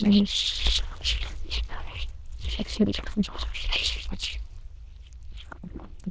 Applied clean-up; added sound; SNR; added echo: neural diffusion model UNIVERSE++.